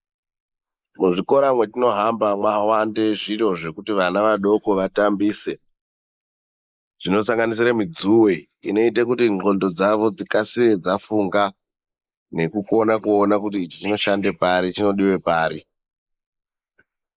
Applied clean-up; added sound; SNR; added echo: neural mask model Resemble Enhance denoiser.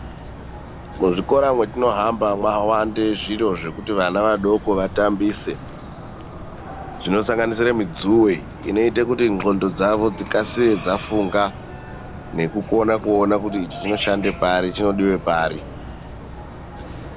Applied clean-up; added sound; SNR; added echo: none; Chicken, rooster; 13 dB; none.